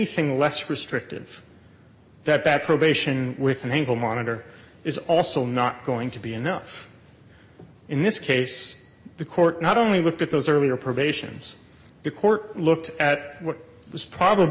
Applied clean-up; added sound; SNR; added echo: none; none; none; none.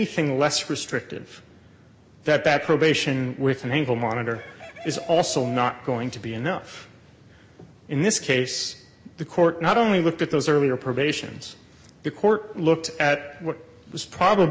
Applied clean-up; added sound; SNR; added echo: none; Chicken, rooster; 17 dB; none.